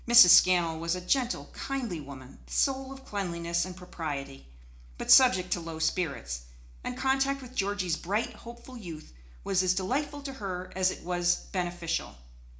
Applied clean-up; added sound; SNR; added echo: none; none; none; reverberation time 0.4 s.